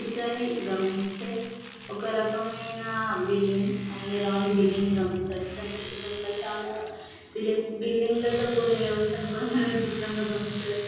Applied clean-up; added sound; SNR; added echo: none; Domestic sounds, home sounds; 14 dB; reverberation time 1.3 s.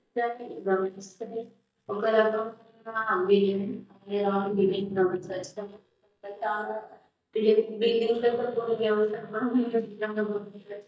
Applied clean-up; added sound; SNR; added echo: neural mask model DeepFilterNet 3.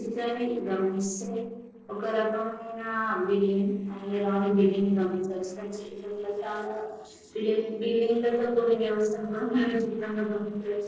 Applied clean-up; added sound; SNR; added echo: neural separator model SepFormer DNS4.